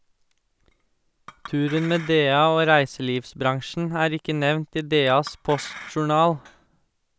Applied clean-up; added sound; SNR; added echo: none; Chink, clink; 19 dB; none.